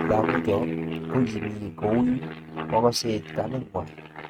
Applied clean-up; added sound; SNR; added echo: neural mask model RNNoise.